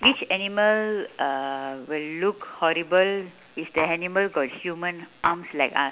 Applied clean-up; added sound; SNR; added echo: none; Tap; 8 dB; none.